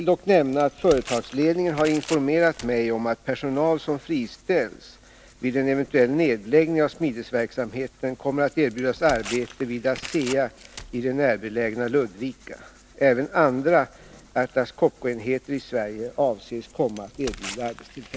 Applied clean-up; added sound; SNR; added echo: none; Tearing; 19 dB; none.